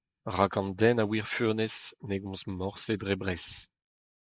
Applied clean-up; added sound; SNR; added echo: neural mask model Resemble Enhance denoiser.